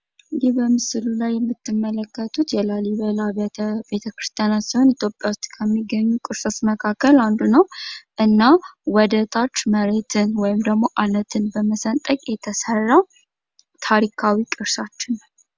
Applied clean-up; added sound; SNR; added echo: none; none; none; none.